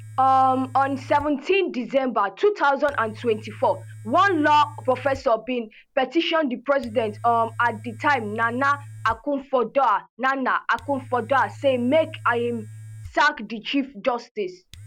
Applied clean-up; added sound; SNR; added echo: none; Domestic sounds, home sounds; 19 dB; none.